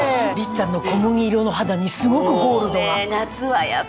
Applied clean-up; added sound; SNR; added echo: none; none; none; none.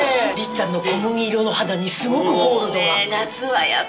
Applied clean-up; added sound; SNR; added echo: none; none; none; reverberation time 0.2 s.